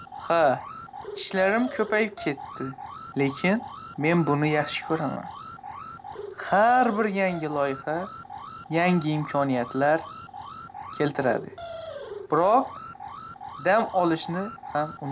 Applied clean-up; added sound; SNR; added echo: none; Alarm; 13 dB; none.